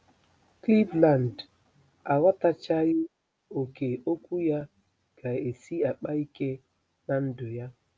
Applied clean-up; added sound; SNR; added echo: none; none; none; none.